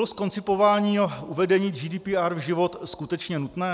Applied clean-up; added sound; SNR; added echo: none; none; none; none.